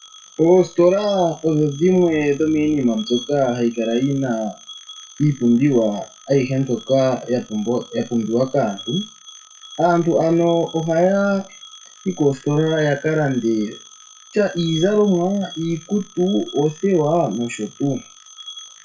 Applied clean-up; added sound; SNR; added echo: classical method WPE with log-MMSE.